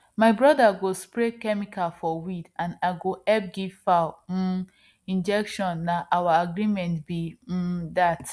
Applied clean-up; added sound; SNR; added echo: none; none; none; none.